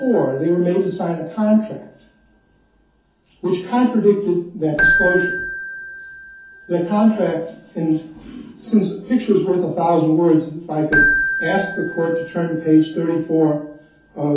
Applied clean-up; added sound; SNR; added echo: none; Keyboard (musical); 7 dB; reverberation time 0.5 s.